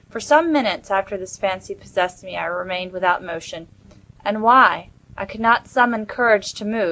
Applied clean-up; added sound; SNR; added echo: none; none; none; none.